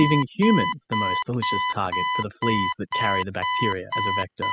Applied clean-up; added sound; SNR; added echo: classical method spectral subtraction.